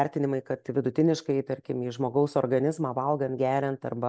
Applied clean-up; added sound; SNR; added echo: none; none; none; none.